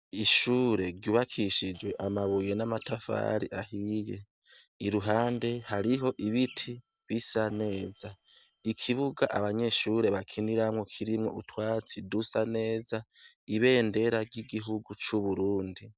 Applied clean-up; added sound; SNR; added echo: neural separator model SepFormer DNS4.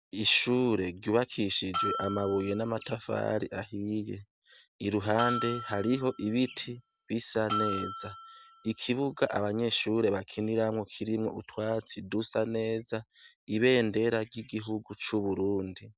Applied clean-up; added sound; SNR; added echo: none; Bell; 7 dB; none.